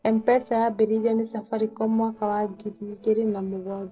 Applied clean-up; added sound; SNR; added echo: neural separator model SepFormer DNS4.